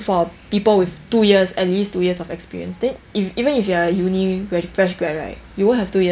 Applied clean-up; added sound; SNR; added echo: none; none; none; none.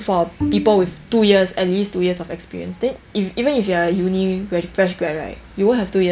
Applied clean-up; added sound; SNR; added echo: none; Bowed string instrument; 8 dB; none.